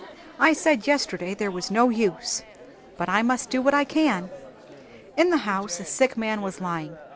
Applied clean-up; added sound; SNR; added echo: none; Chatter; 19 dB; none.